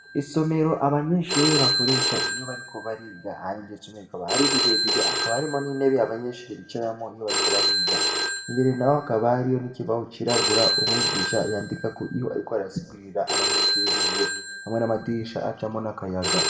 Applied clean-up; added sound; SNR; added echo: none; Telephone; 0 dB; reverberation time 0.8 s.